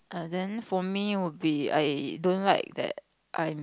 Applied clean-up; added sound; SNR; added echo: none; none; none; none.